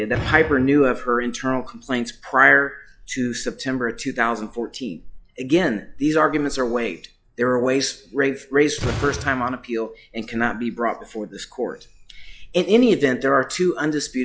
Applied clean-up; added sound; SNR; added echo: classical method log-MMSE.